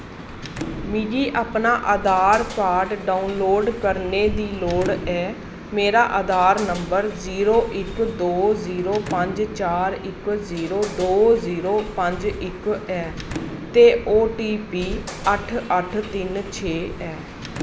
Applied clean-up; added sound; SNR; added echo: none; Sliding door / Slam; 16 dB; none.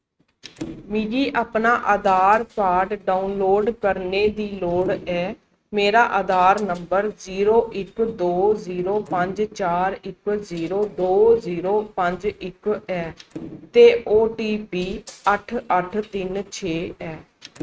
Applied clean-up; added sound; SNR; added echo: neural mask model RNNoise.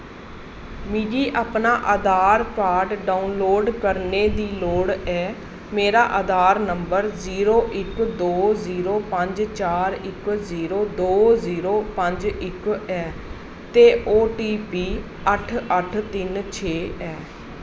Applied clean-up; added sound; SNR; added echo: none; none; none; none.